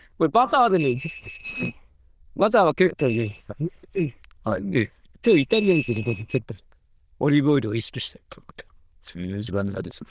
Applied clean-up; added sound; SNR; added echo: neural diffusion model UNIVERSE++.